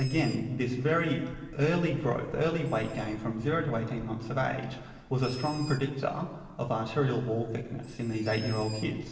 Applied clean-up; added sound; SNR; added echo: none; Bird; 18 dB; reverberation time 1.4 s.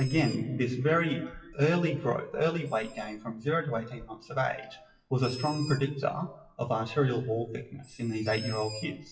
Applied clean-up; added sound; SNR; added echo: classical method WPE with log-MMSE.